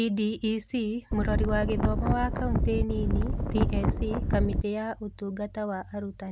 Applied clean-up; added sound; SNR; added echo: none; Wind; -4 dB; none.